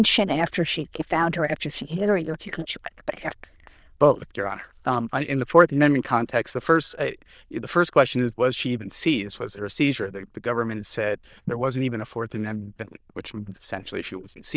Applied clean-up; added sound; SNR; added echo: neural diffusion model UNIVERSE++.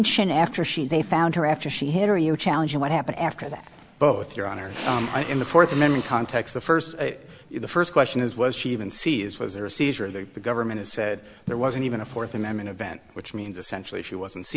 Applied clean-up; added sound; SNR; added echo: none; Hiss; 16 dB; none.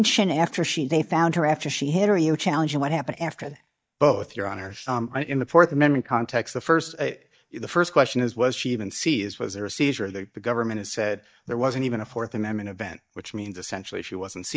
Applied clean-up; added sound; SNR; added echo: neural mask model DeepFilterNet 3.